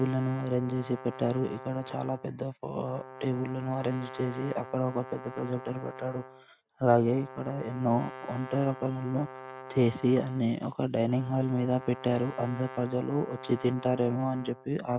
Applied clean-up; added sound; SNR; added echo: none; Brass instrument; 15 dB; none.